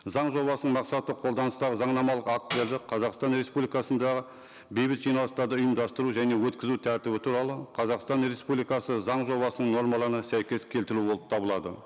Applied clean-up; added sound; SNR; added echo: none; Tambourine; -3 dB; none.